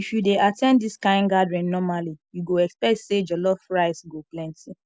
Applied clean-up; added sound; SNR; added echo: none; none; none; none.